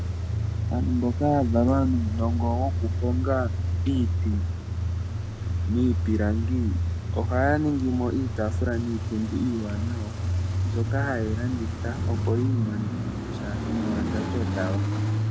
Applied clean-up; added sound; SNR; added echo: none; Idling / Engine starting / Accelerating, revving, vroom / Car; -2 dB; none.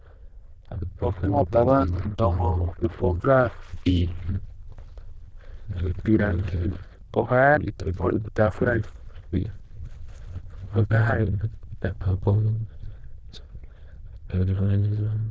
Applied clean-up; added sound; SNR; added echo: neural diffusion model UNIVERSE++.